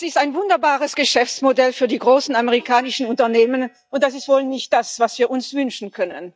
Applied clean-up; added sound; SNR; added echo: neural mask model DeepFilterNet 3.